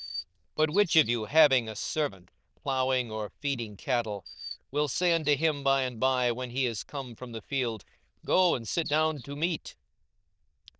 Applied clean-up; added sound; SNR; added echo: neural diffusion model UNIVERSE++.